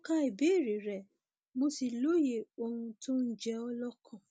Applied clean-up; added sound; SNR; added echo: none; none; none; none.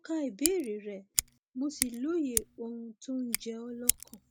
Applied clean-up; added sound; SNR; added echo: none; Scissors; 1 dB; none.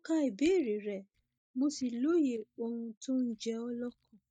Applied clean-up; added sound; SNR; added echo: neural mask model DeepFilterNet 3.